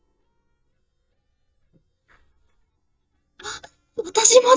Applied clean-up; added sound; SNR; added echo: neural mask model DeepFilterNet 3.